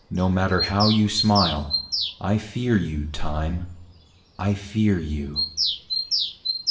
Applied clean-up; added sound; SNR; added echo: none; Bird vocalization, bird call, bird song; 5 dB; reverberation time 0.6 s.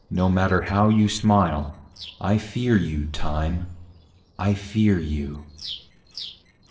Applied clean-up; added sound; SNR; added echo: neural separator model SepFormer DNS4.